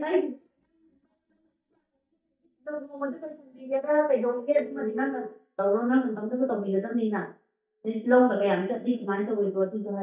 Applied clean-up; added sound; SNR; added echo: neural mask model DeepFilterNet 3.